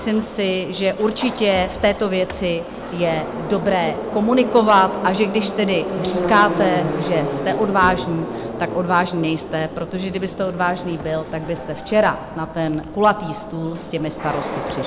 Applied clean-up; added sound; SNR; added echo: none; Subway, metro, underground; 7 dB; none.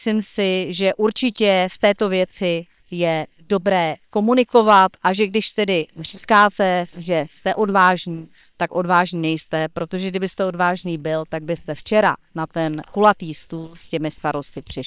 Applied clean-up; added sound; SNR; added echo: neural separator model SepFormer WHAM!.